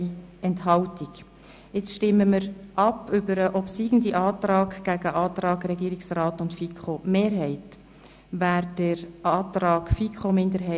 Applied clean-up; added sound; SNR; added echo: none; none; none; none.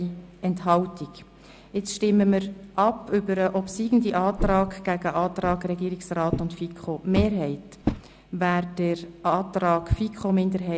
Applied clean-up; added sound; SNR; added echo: none; Walk, footsteps; 7 dB; none.